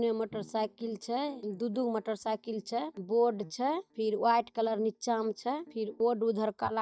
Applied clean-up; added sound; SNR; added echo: neural mask model DeepFilterNet 3.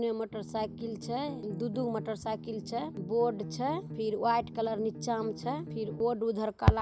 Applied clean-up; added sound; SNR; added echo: none; Bass guitar; 10 dB; none.